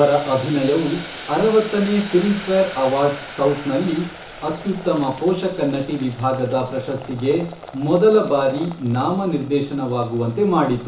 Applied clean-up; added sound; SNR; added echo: none; Boiling; 16 dB; reverberation time 0.6 s.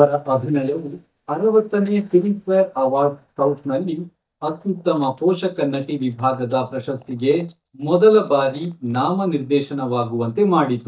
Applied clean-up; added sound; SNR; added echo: neural mask model DeepFilterNet 3.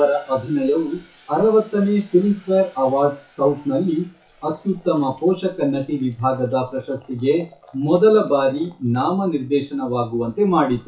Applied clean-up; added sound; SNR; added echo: classical method WPE with log-MMSE.